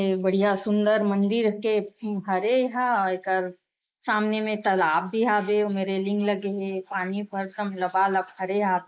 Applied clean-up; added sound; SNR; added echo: neural mask model Resemble Enhance denoiser.